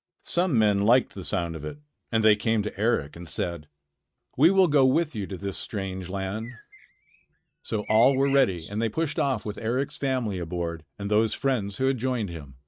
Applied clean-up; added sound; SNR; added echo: neural mask model RNNoise.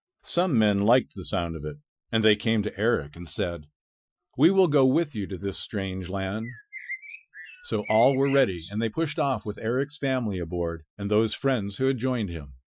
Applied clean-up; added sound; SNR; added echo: classical method Wiener filter.